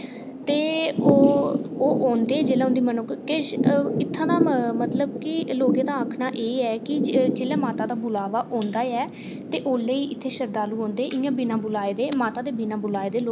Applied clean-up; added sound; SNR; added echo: none; Thunder / Rain; 3 dB; none.